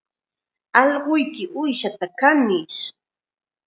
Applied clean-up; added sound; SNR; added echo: none; none; none; none.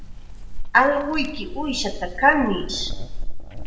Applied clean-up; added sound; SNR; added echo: none; Chewing, mastication; 4 dB; reverberation time 0.7 s.